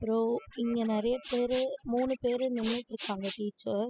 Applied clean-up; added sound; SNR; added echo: classical method spectral subtraction.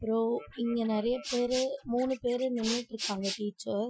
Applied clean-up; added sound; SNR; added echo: classical method Wiener filter.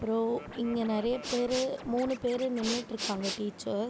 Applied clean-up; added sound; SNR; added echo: none; Respiratory sounds + Scratching (performance technique); 10 dB; none.